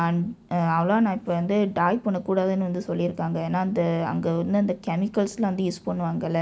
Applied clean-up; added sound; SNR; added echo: none; none; none; none.